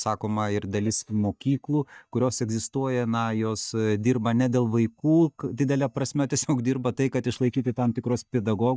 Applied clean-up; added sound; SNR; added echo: neural mask model DeepFilterNet 3.